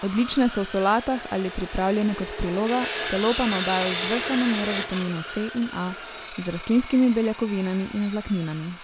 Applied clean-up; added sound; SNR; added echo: none; Sawing; 7 dB; none.